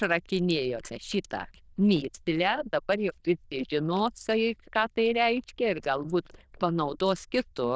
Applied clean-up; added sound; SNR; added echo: neural diffusion model UNIVERSE++.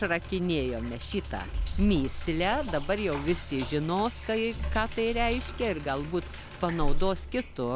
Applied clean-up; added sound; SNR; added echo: none; Sink (filling or washing); 3 dB; none.